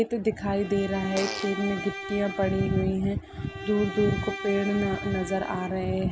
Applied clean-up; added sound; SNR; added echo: none; Bowed string instrument + Fart; 10 dB; none.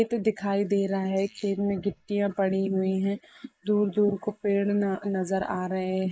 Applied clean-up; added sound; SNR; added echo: neural mask model Resemble Enhance denoiser.